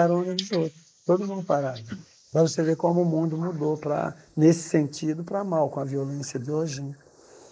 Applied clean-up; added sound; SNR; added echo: neural mask model Resemble Enhance denoiser.